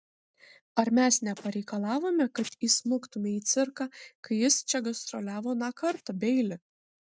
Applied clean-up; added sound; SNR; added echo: neural mask model RNNoise.